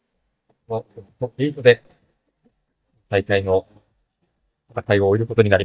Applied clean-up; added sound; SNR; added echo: neural mask model DeepFilterNet 3.